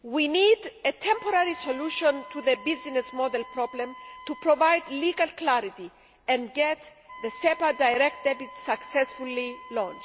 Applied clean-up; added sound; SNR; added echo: none; Wind instrument, woodwind instrument; 19 dB; none.